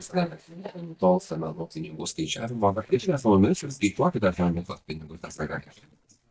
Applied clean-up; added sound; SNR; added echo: neural mask model DeepFilterNet 3.